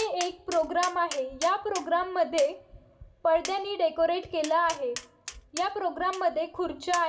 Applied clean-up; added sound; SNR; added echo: none; Tap; 15 dB; reverberation time 0.5 s.